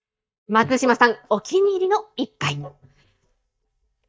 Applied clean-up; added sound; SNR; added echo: neural mask model DeepFilterNet 3.